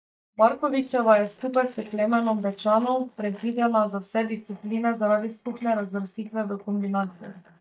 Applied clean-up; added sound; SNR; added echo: neural mask model DeepFilterNet 3.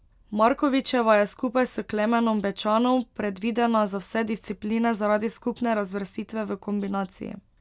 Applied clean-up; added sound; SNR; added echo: none; none; none; none.